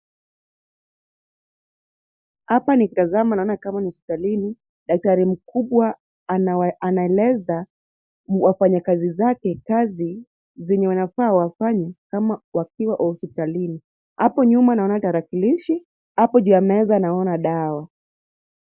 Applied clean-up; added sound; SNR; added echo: neural mask model Resemble Enhance denoiser.